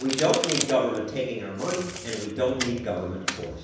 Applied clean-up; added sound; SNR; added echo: none; Domestic sounds, home sounds; 7 dB; reverberation time 0.9 s.